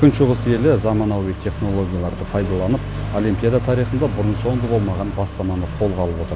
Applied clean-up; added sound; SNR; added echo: none; Accelerating, revving, vroom; 6 dB; none.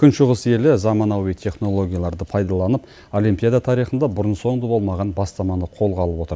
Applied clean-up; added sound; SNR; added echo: none; none; none; none.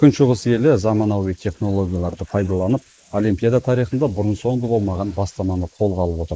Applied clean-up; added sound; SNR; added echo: neural mask model Resemble Enhance denoiser.